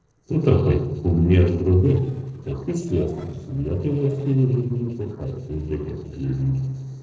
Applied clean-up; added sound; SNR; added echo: neural separator model SepFormer DNS4.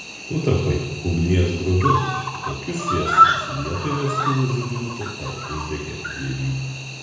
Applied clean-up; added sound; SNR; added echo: none; Cricket; 1 dB; reverberation time 0.9 s.